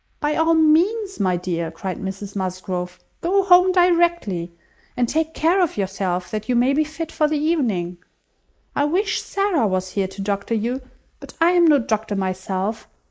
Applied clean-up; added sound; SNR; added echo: neural mask model Resemble Enhance denoiser.